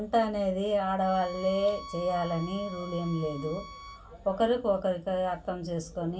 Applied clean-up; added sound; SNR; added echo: none; Bowed string instrument; 15 dB; reverberation time 0.2 s.